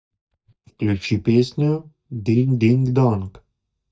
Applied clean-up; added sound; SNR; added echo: neural mask model DeepFilterNet 3.